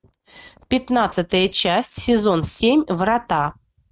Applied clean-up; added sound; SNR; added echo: neural mask model RNNoise.